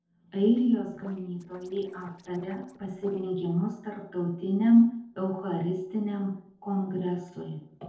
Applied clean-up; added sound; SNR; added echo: neural separator model SepFormer DNS4.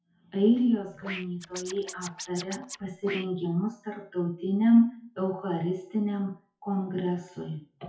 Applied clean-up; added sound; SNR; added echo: classical method WPE with log-MMSE.